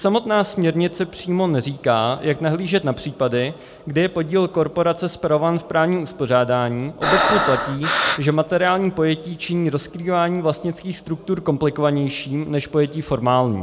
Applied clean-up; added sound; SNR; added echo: none; Breathing; 1 dB; none.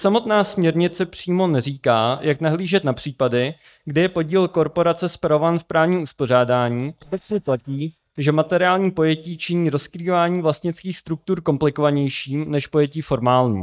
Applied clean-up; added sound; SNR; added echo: neural mask model DeepFilterNet 3.